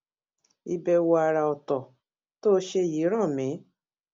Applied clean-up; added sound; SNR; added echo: none; none; none; none.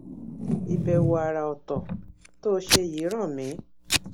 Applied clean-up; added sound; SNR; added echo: none; Packing tape, duct tape / Tearing; -1 dB; none.